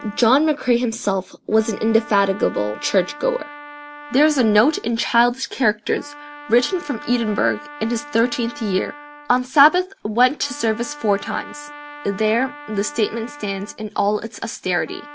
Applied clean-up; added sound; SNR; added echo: none; Trumpet; 18 dB; none.